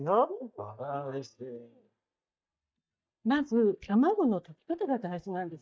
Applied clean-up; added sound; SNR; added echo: neural mask model DeepFilterNet 3.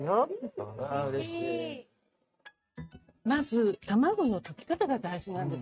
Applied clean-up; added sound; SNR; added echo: neural mask model RNNoise.